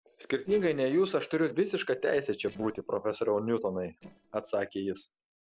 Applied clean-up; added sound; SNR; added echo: neural separator model SepFormer DNS4.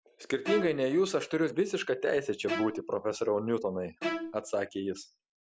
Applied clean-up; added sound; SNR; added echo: none; Bowed string instrument; 8 dB; none.